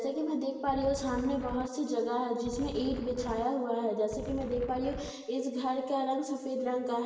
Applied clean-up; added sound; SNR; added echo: none; Wind; 11 dB; reverberation time 1.2 s.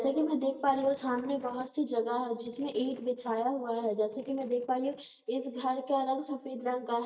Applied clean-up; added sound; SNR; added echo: neural mask model DeepFilterNet 3.